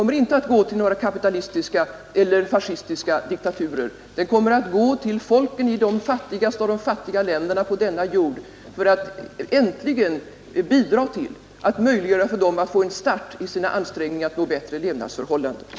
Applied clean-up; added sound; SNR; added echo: none; none; none; none.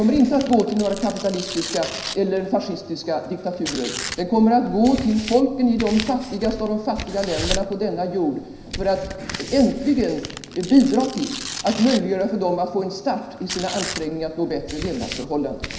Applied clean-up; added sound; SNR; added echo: none; Tearing; 12 dB; reverberation time 0.9 s.